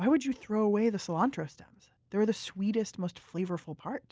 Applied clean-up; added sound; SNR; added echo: none; none; none; none.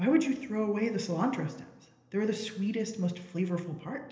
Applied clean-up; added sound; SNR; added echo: none; none; none; reverberation time 1.4 s.